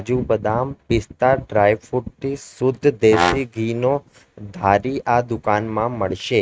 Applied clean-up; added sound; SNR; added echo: neural mask model RNNoise.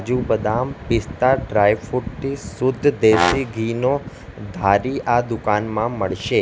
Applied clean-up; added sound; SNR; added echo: none; Brass instrument; 4 dB; none.